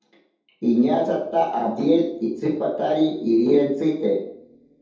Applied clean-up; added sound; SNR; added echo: none; none; none; reverberation time 0.7 s.